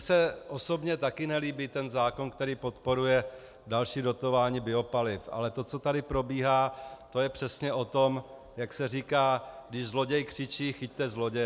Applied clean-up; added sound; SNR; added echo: none; none; none; none.